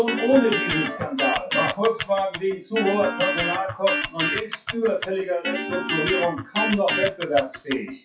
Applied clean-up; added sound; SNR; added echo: classical method WPE with log-MMSE.